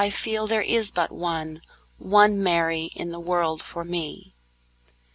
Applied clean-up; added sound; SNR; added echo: none; none; none; none.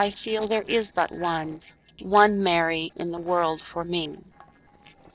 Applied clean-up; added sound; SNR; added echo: neural separator model SepFormer DNS4.